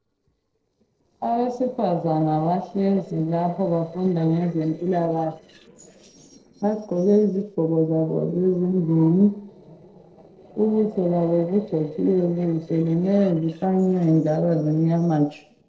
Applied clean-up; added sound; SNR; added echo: neural separator model SepFormer DNS4.